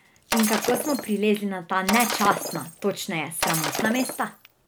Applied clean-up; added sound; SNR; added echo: none; Shatter; 5 dB; none.